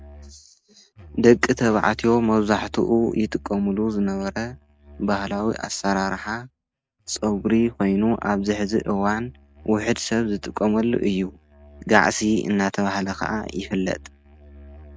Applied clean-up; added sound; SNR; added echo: neural mask model RNNoise.